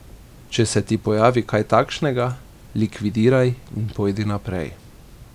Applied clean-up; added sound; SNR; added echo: none; none; none; none.